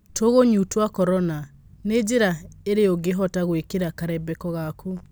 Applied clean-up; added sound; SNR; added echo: none; none; none; none.